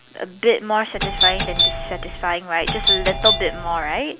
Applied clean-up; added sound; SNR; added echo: none; Doorbell; -3 dB; none.